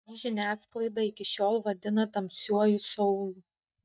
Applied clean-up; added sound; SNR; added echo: neural mask model DeepFilterNet 3.